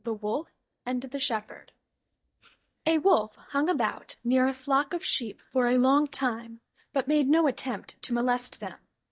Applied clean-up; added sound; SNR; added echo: neural mask model DeepFilterNet 3.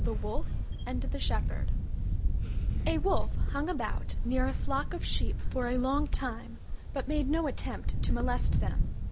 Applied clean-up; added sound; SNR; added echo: none; Camera; -4 dB; none.